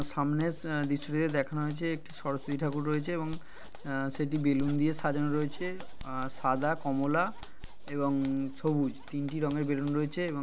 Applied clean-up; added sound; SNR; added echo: none; Zipper (clothing); 7 dB; none.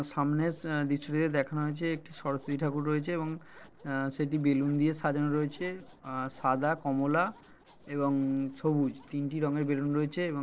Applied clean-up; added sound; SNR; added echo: neural separator model SepFormer DNS4.